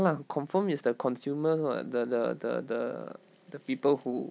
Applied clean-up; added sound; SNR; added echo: none; none; none; none.